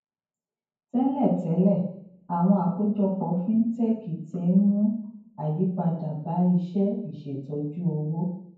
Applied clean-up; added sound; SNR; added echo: none; none; none; reverberation time 0.9 s.